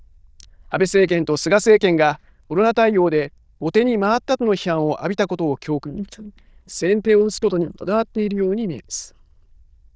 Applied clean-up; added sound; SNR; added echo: neural diffusion model UNIVERSE++.